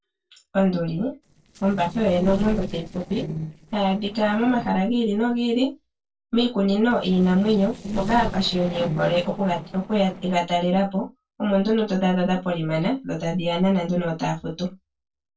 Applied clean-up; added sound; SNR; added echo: neural separator model SepFormer DNS4.